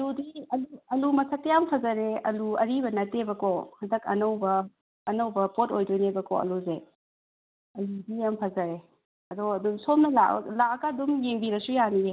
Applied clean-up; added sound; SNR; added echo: none; none; none; none.